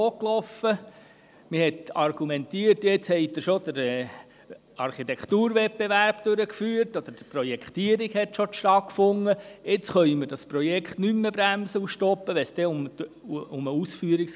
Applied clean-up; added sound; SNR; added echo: none; none; none; none.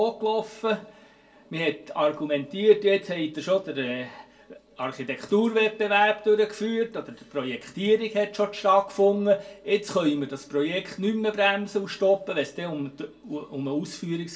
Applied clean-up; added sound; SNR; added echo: none; none; none; reverberation time 0.2 s.